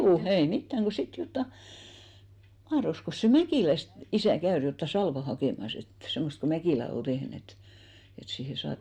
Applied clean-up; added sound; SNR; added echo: none; none; none; none.